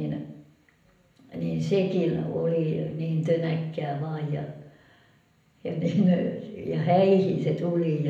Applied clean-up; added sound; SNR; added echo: none; none; none; reverberation time 0.7 s.